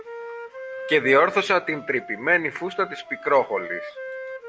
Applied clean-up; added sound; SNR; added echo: none; Wind instrument, woodwind instrument; 13 dB; none.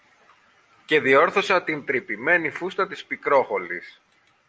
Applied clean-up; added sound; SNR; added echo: none; none; none; none.